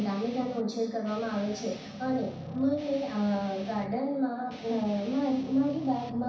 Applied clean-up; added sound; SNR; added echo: none; Guitar; 16 dB; reverberation time 0.6 s.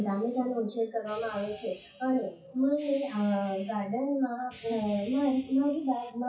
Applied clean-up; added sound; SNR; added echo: classical method WPE with log-MMSE.